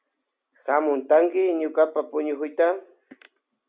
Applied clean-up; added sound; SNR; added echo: none; none; none; none.